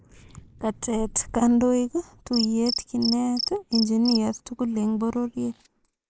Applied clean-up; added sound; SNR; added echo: neural mask model Resemble Enhance denoiser.